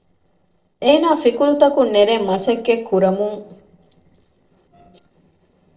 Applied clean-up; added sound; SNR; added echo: neural separator model SepFormer DNS4.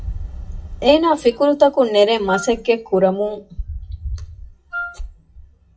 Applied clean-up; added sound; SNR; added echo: classical method WPE with log-MMSE.